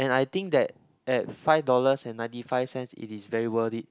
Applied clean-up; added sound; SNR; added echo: none; none; none; none.